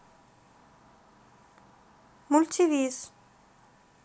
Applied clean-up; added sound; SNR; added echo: none; none; none; none.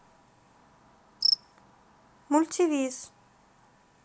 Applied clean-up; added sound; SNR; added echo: none; Cricket; 2 dB; none.